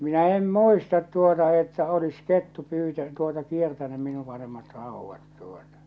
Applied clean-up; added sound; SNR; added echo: none; none; none; none.